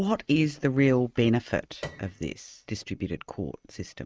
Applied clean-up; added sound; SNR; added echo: neural mask model RNNoise.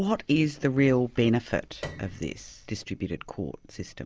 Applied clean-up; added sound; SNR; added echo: none; Piano; 17 dB; none.